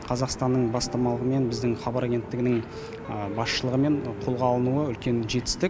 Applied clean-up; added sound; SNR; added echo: none; Guitar; 18 dB; none.